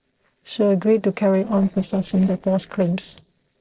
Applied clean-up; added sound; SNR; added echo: neural separator model SepFormer DNS4.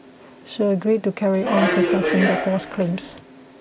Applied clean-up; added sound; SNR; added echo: none; Subway, metro, underground; 0 dB; none.